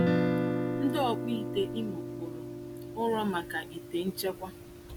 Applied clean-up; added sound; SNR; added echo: none; Guitar; -1 dB; none.